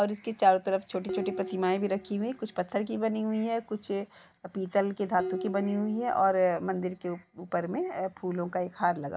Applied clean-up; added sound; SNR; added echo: none; Dishes, pots, and pans; 14 dB; none.